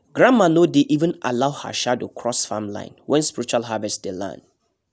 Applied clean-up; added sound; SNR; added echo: none; none; none; none.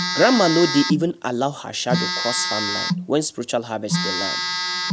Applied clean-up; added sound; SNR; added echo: none; Telephone; 3 dB; none.